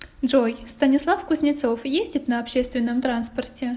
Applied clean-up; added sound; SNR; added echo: none; none; none; none.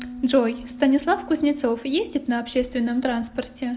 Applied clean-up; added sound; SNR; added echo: none; Piano; 17 dB; none.